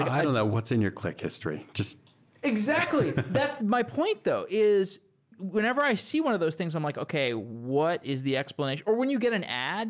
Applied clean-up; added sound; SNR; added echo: none; none; none; none.